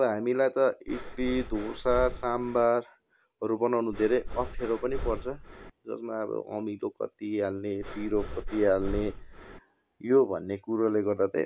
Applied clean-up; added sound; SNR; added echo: none; Breathing; 7 dB; none.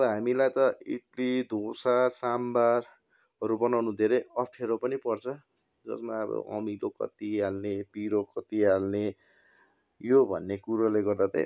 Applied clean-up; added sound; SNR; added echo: none; none; none; none.